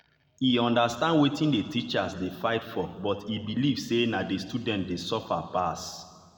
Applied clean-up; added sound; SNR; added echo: none; none; none; reverberation time 1.7 s.